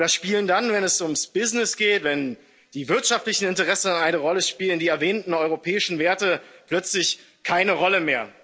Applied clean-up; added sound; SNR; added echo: none; none; none; none.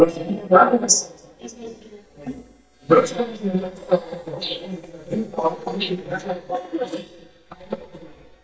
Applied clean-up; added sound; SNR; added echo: neural mask model DeepFilterNet 3.